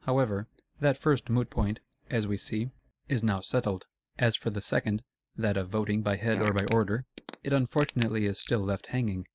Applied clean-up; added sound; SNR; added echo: neural mask model Resemble Enhance denoiser.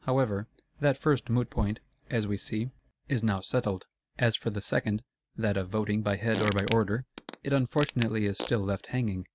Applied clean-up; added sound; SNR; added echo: none; Fart; 9 dB; none.